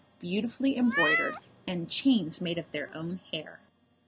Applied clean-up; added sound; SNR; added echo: none; Meow; 3 dB; none.